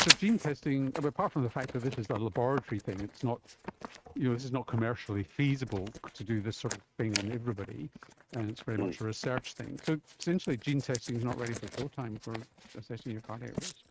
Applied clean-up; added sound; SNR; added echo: neural mask model RNNoise.